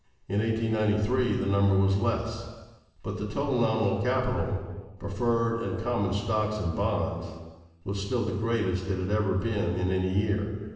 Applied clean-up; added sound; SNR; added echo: none; none; none; reverberation time 1.3 s.